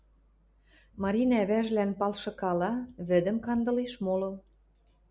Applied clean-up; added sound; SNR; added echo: none; none; none; none.